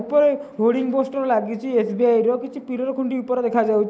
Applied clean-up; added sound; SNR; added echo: none; none; none; none.